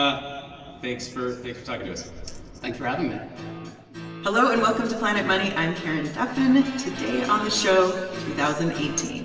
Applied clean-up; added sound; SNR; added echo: none; none; none; reverberation time 2.3 s.